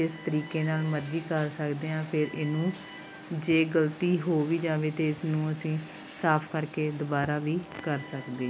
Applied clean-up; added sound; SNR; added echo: none; Alarm; 16 dB; none.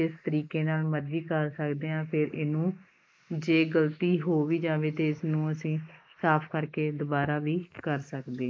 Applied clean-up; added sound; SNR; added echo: neural mask model Resemble Enhance denoiser.